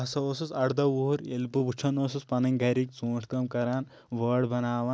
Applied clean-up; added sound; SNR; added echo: none; none; none; none.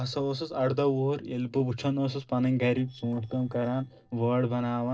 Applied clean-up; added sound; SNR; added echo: neural separator model SepFormer DNS4.